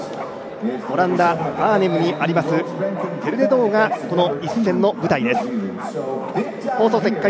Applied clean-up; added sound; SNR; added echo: none; Bark; 13 dB; none.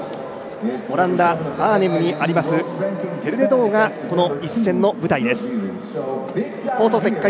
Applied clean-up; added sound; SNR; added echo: none; none; none; none.